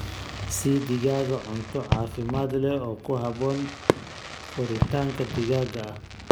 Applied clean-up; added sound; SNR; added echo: none; Fireworks; 4 dB; none.